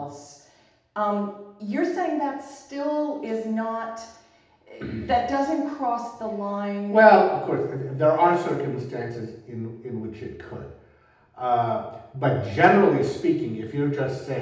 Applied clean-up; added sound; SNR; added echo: none; none; none; reverberation time 0.8 s.